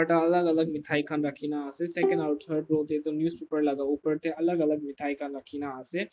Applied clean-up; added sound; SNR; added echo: none; Bowed string instrument; 4 dB; none.